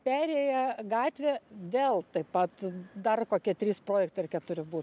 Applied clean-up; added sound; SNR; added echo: none; none; none; none.